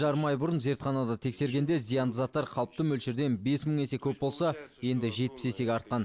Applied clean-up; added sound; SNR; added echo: none; none; none; none.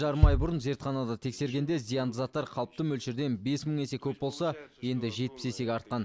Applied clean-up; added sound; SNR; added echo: none; Bass drum; -2 dB; none.